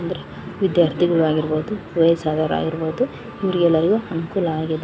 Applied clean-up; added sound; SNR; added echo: none; none; none; none.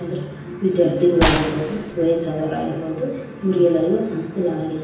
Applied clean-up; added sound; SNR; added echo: none; Gunshot, gunfire; 4 dB; reverberation time 0.9 s.